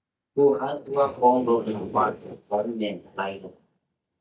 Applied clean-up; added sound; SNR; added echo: neural mask model DeepFilterNet 3.